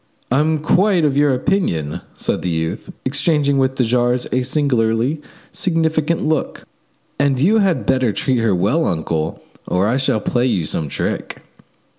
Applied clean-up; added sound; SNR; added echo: none; none; none; none.